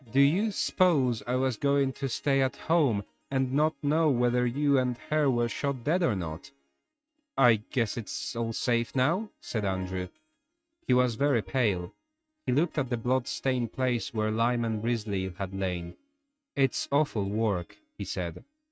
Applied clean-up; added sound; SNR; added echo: neural mask model RNNoise.